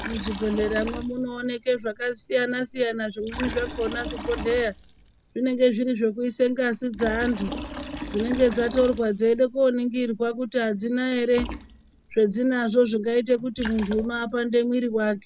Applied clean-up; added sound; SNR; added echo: none; Liquid; 13 dB; none.